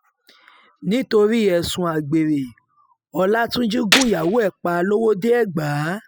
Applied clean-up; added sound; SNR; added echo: classical method spectral subtraction.